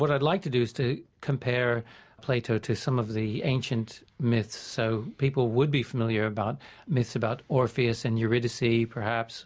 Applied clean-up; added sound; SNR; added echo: none; none; none; none.